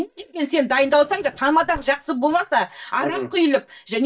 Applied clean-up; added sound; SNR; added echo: neural mask model DeepFilterNet 3.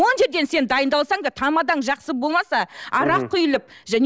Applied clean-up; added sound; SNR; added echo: none; none; none; none.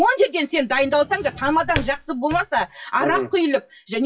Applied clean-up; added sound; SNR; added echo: classical method WPE with log-MMSE.